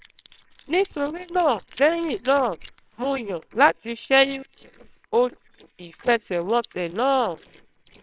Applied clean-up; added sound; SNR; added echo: neural separator model SepFormer WHAMR!.